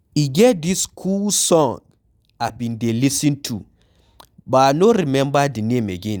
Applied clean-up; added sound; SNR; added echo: none; none; none; none.